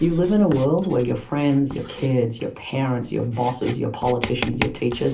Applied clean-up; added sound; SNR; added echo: none; Writing; 13 dB; reverberation time 0.3 s.